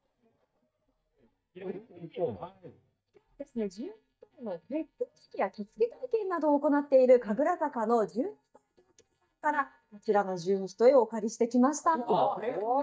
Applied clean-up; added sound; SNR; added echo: neural mask model DeepFilterNet 3.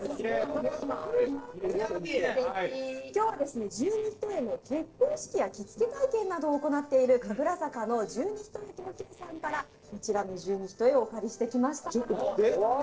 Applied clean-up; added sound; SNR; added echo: neural separator model SepFormer DNS4.